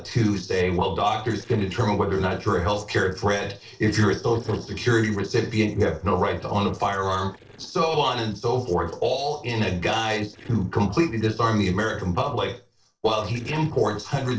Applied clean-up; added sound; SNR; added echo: neural separator model SepFormer DNS4.